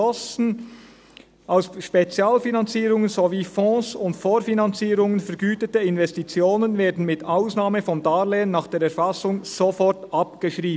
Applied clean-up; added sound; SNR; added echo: none; none; none; none.